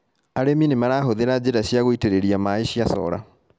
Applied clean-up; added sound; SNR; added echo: none; none; none; none.